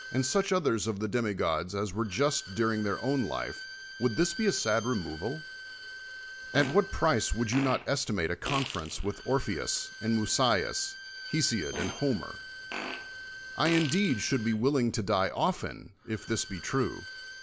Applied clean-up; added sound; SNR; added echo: none; Fart + Bowed string instrument; 12 dB; none.